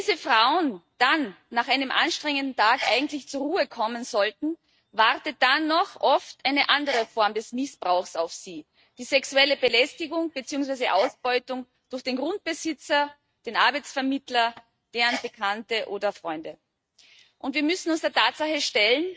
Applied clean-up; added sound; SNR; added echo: neural mask model RNNoise.